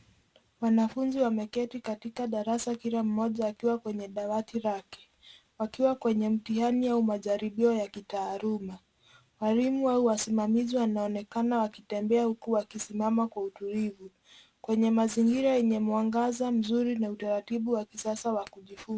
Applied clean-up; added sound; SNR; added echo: none; none; none; none.